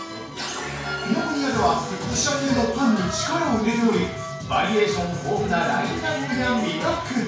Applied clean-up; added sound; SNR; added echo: none; Wind instrument, woodwind instrument; 14 dB; reverberation time 0.5 s.